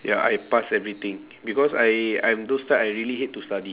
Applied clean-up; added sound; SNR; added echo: none; none; none; none.